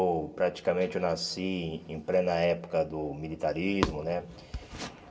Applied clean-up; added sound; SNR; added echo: none; none; none; reverberation time 0.3 s.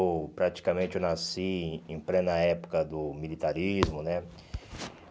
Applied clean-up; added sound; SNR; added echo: none; none; none; none.